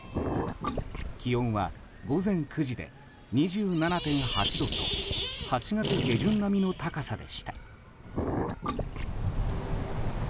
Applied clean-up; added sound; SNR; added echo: none; Sink (filling or washing); 2 dB; none.